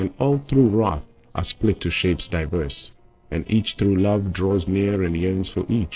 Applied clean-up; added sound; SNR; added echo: neural separator model SepFormer DNS4.